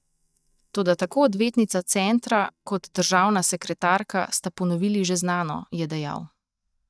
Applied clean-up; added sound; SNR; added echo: neural mask model DeepFilterNet 3.